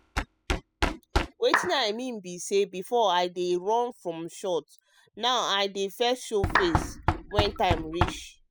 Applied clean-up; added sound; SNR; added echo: classical method spectral subtraction.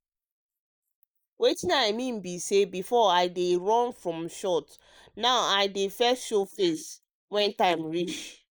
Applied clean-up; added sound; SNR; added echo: neural mask model Resemble Enhance denoiser.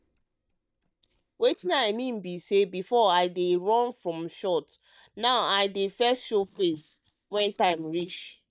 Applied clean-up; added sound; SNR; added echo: neural mask model DeepFilterNet 3.